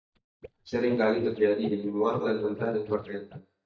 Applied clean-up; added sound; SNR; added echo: neural mask model DeepFilterNet 3.